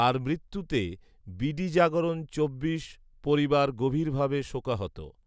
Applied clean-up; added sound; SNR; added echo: none; none; none; none.